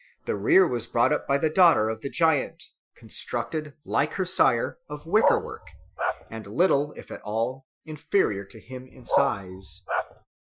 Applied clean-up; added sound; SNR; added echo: classical method Wiener filter.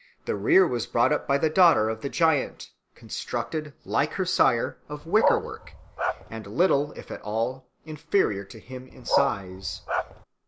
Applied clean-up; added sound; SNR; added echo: none; Bark; 2 dB; none.